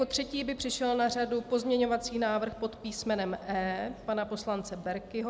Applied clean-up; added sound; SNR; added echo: none; none; none; none.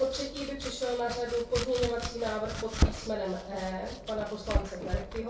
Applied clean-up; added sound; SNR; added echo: none; Domestic sounds, home sounds; 2 dB; reverberation time 0.3 s.